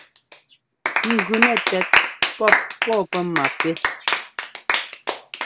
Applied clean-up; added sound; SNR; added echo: none; Clapping; -3 dB; none.